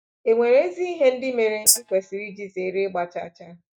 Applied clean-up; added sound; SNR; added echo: neural mask model DeepFilterNet 3.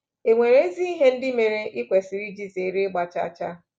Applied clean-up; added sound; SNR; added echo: none; none; none; none.